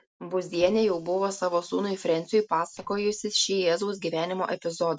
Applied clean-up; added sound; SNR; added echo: neural separator model SepFormer DNS4.